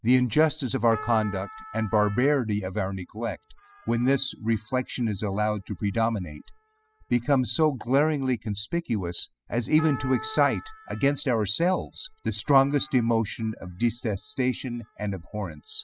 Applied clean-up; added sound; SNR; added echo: classical method spectral subtraction.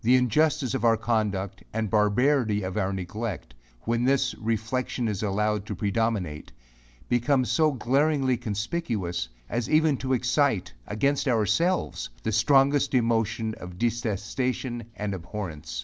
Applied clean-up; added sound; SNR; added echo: none; none; none; none.